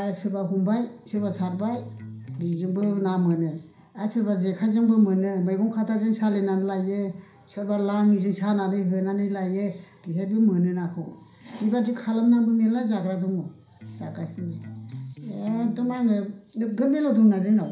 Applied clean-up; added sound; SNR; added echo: none; Electric guitar; 15 dB; reverberation time 0.5 s.